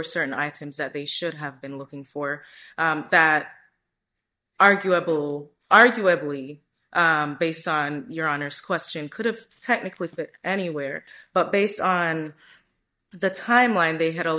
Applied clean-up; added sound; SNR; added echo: neural mask model DeepFilterNet 3.